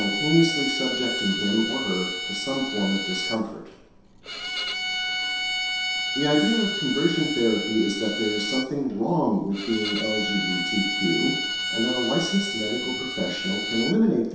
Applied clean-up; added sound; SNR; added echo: none; Bowed string instrument; 3 dB; reverberation time 0.7 s.